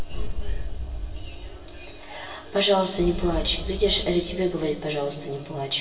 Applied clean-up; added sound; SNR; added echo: none; Boom; 6 dB; reverberation time 2.3 s.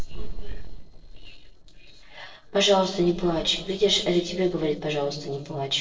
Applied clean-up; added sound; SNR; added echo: neural separator model SepFormer DNS4.